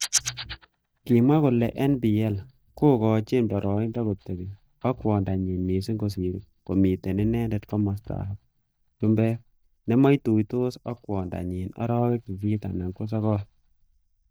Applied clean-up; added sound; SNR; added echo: neural mask model DeepFilterNet 3.